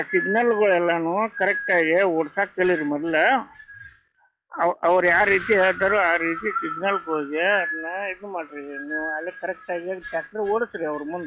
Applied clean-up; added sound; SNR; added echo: classical method log-MMSE.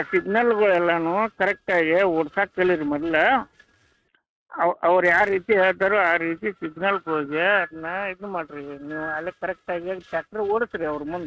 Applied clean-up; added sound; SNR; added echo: neural mask model RNNoise.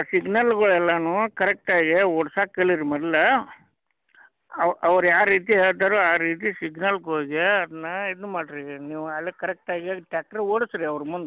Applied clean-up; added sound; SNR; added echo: none; none; none; none.